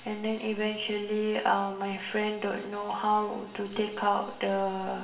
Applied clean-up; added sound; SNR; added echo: none; none; none; reverberation time 1.1 s.